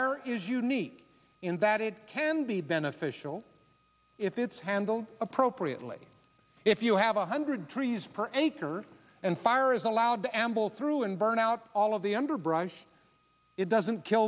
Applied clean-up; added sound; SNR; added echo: none; none; none; none.